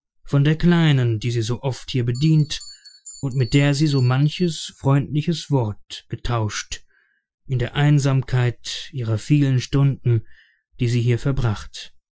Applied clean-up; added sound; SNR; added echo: classical method Wiener filter.